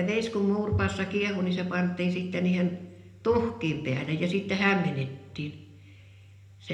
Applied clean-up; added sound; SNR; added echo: none; none; none; reverberation time 0.8 s.